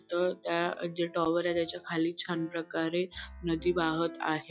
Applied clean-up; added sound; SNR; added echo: classical method log-MMSE.